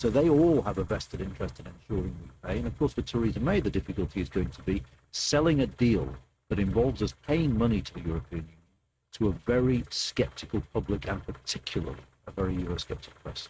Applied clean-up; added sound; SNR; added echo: neural mask model RNNoise.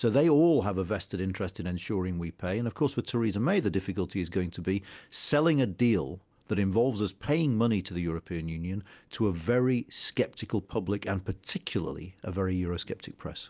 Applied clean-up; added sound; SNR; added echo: none; none; none; none.